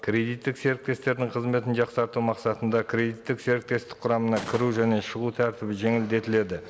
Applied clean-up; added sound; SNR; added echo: none; Gunshot, gunfire; 14 dB; none.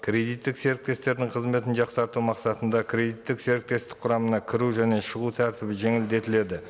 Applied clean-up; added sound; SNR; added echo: none; none; none; none.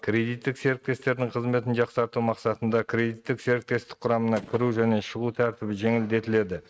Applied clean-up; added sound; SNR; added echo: neural mask model RNNoise.